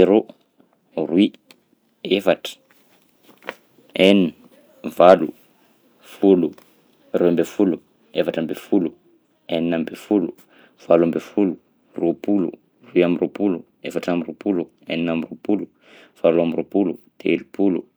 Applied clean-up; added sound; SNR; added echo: none; none; none; none.